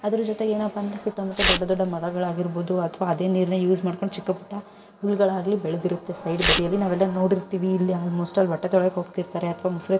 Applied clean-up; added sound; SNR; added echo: none; Tearing; 1 dB; reverberation time 1.4 s.